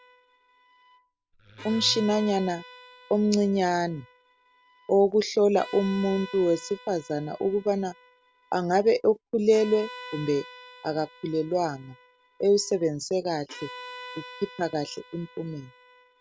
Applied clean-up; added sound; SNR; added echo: none; Bowed string instrument + Wood; 19 dB; none.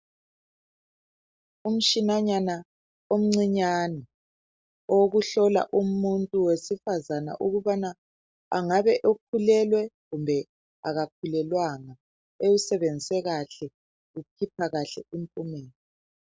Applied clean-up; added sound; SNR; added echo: none; none; none; none.